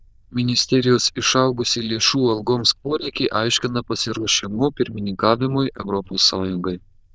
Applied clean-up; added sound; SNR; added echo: neural diffusion model UNIVERSE++.